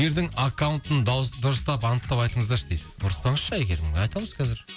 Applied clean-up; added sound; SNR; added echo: none; none; none; none.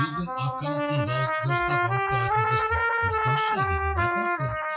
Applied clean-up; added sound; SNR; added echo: classical method WPE with log-MMSE.